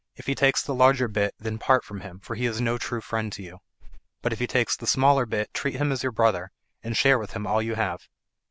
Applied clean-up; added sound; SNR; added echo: none; none; none; none.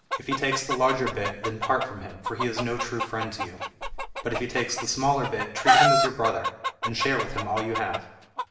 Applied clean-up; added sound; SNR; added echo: none; Chicken, rooster; 0 dB; reverberation time 0.8 s.